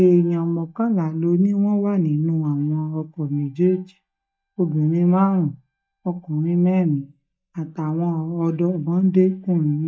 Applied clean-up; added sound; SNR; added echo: neural mask model DeepFilterNet 3.